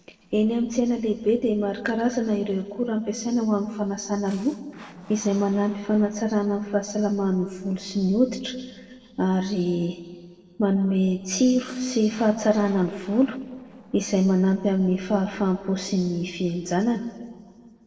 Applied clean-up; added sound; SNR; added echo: neural separator model SepFormer DNS4.